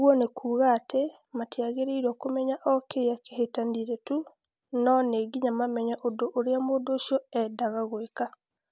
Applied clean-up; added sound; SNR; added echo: none; none; none; none.